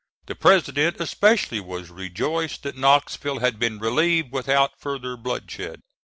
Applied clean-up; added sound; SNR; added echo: none; none; none; none.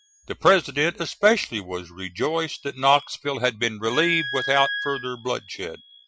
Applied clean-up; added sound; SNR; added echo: classical method Wiener filter.